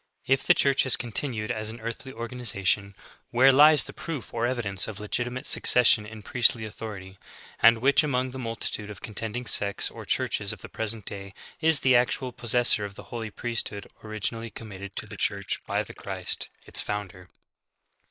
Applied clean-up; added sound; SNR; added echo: neural mask model Resemble Enhance denoiser.